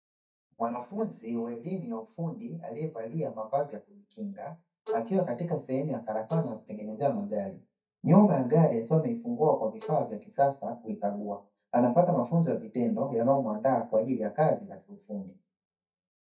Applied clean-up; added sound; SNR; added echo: neural mask model DeepFilterNet 3.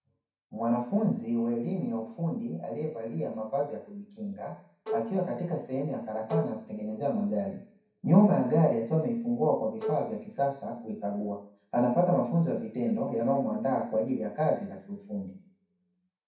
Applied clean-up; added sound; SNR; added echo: none; Bowed string instrument; 9 dB; reverberation time 0.6 s.